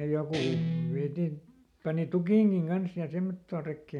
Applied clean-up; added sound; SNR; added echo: none; Guitar; 8 dB; none.